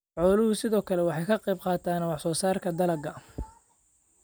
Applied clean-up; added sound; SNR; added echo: none; none; none; none.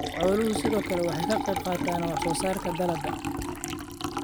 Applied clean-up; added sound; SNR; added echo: none; Liquid; 2 dB; none.